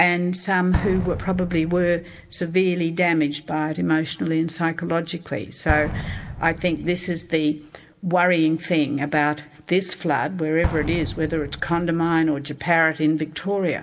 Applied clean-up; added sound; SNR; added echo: none; Explosion; 12 dB; reverberation time 1.1 s.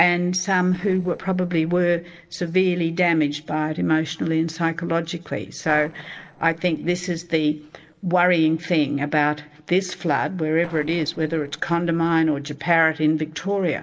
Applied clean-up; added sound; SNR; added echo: neural separator model SepFormer DNS4.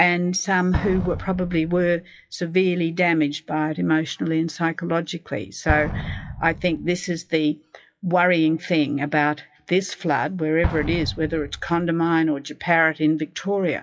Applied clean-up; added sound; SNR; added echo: classical method WPE with log-MMSE.